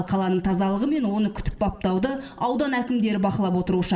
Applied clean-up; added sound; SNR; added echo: none; none; none; reverberation time 1.2 s.